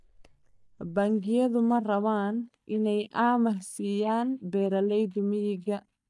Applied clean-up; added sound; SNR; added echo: neural mask model DeepFilterNet 3.